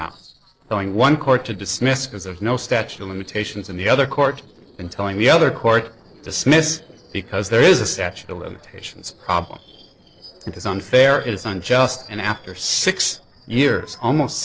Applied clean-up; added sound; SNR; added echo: neural separator model SepFormer DNS4.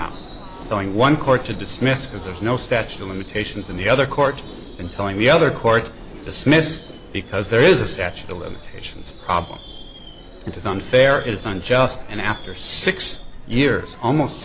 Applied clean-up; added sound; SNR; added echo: none; Screech / Subway, metro, underground; 14 dB; none.